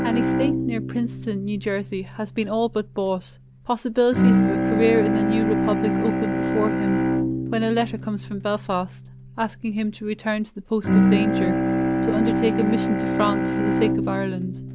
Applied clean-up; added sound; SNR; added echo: none; Bowed string instrument; -2 dB; none.